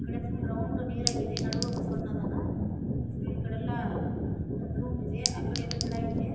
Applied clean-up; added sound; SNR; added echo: none; Chink, clink; 5 dB; reverberation time 1.2 s.